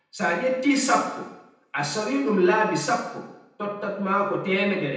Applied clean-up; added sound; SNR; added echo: none; none; none; reverberation time 0.8 s.